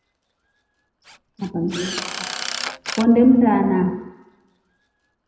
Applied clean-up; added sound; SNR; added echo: none; Drill; 13 dB; reverberation time 0.8 s.